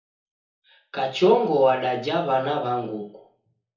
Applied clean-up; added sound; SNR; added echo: none; none; none; reverberation time 0.6 s.